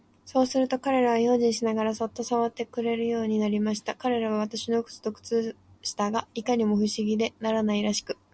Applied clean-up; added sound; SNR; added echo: none; none; none; none.